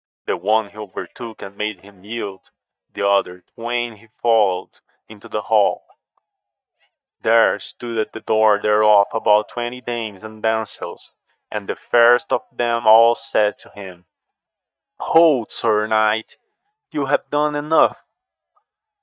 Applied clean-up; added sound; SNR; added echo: neural mask model DeepFilterNet 3.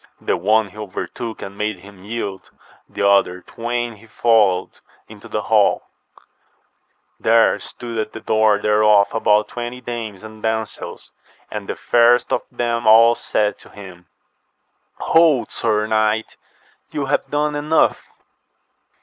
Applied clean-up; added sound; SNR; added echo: none; none; none; none.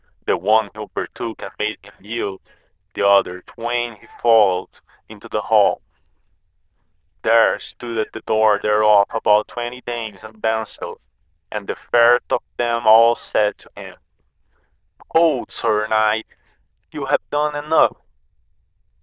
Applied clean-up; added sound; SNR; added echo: neural diffusion model UNIVERSE++.